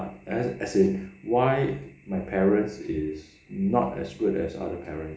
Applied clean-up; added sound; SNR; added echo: none; none; none; none.